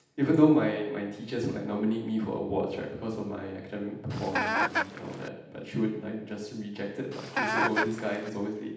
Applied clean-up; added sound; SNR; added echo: none; Chicken, rooster; 0 dB; reverberation time 0.8 s.